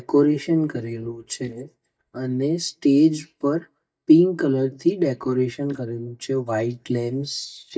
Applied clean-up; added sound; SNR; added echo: neural mask model DeepFilterNet 3.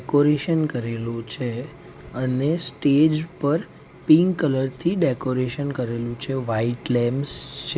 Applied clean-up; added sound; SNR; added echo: none; none; none; none.